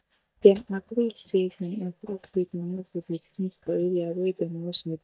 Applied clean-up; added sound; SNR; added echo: neural mask model DeepFilterNet 3.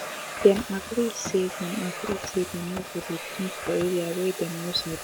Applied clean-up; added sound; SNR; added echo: none; Domestic sounds, home sounds; 8 dB; none.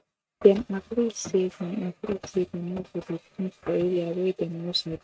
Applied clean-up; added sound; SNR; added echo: neural mask model RNNoise.